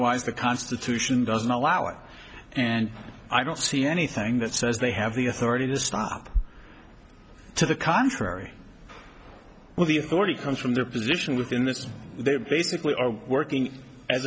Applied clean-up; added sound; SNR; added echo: none; none; none; none.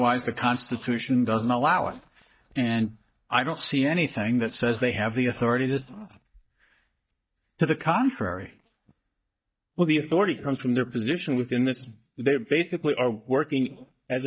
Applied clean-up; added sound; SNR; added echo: neural mask model DeepFilterNet 3.